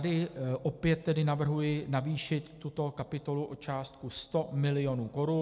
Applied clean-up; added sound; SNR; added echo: none; none; none; none.